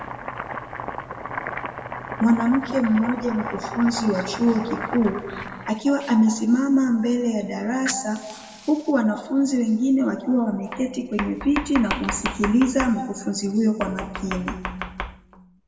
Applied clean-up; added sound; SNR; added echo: none; Domestic sounds, home sounds; 11 dB; reverberation time 1.3 s.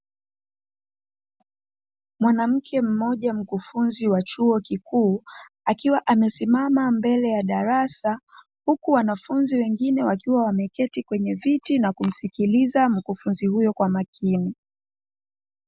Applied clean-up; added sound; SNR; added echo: none; none; none; none.